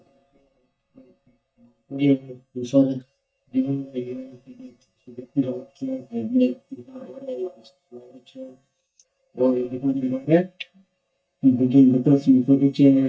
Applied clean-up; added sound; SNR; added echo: neural mask model DeepFilterNet 3.